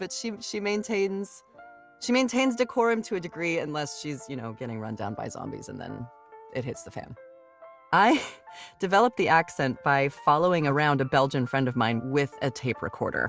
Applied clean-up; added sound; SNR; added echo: none; none; none; none.